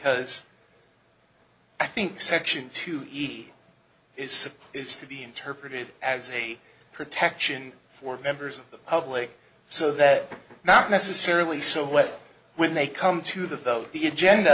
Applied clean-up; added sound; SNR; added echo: none; none; none; none.